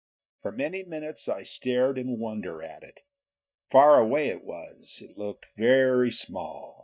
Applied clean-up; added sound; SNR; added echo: neural mask model DeepFilterNet 3.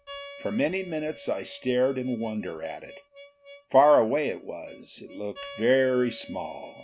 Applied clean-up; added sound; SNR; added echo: none; Harmonica; 19 dB; none.